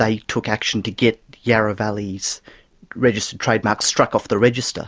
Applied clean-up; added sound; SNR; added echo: none; none; none; none.